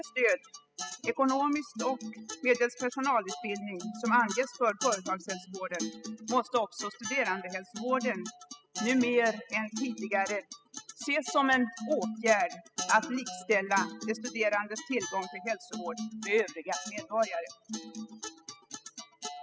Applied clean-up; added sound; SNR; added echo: classical method spectral subtraction.